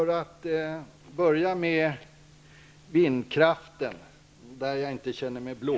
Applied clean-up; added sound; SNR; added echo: none; none; none; none.